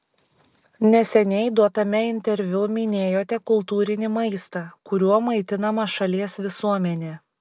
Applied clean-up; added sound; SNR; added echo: none; none; none; none.